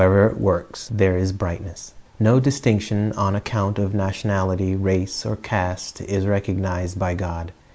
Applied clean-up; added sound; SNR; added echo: none; none; none; none.